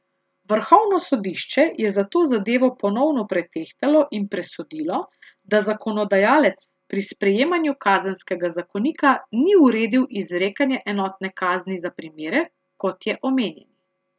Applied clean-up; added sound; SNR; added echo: none; none; none; none.